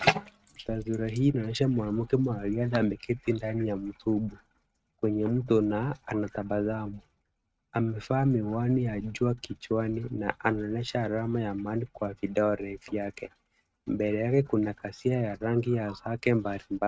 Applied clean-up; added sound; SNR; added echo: neural mask model RNNoise.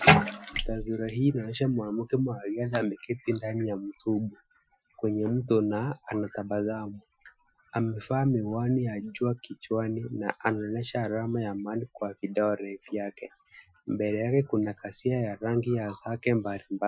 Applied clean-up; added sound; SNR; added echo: classical method Wiener filter.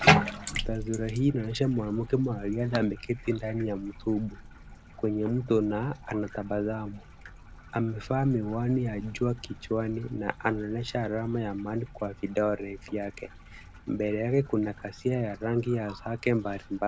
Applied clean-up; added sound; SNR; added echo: none; Bathtub (filling or washing); 6 dB; none.